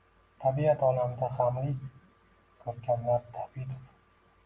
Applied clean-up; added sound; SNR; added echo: none; none; none; none.